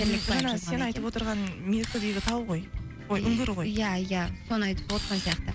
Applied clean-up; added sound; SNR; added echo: none; Camera; 12 dB; none.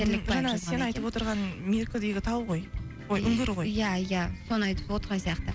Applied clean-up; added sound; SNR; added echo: none; none; none; none.